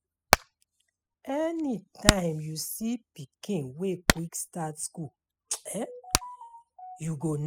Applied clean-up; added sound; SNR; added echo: classical method spectral subtraction.